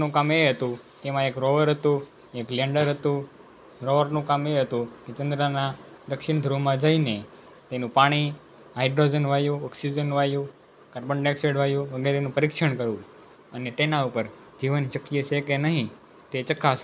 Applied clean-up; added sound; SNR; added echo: none; none; none; none.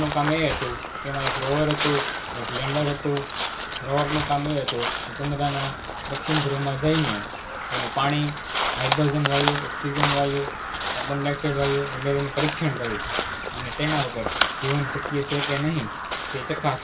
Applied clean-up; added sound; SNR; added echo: none; Crow; 3 dB; reverberation time 0.2 s.